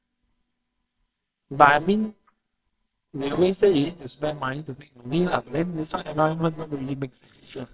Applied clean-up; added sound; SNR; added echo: neural separator model SepFormer WHAMR!.